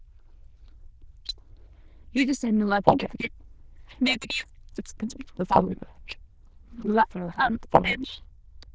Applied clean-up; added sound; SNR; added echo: neural diffusion model UNIVERSE++.